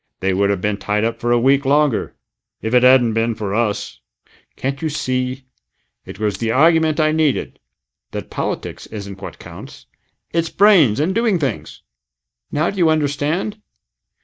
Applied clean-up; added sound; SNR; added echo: neural mask model DeepFilterNet 3.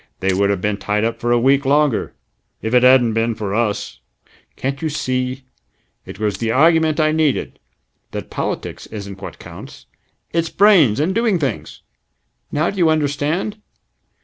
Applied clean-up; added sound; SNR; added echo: none; Glass; 19 dB; none.